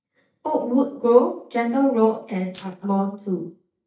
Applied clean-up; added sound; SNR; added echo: neural mask model DeepFilterNet 3.